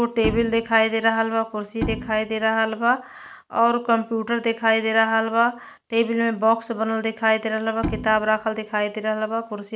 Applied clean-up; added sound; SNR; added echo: none; Bowed string instrument; 11 dB; none.